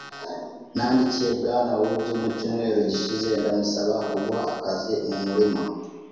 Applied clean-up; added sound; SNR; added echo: none; Alarm; 19 dB; reverberation time 1.2 s.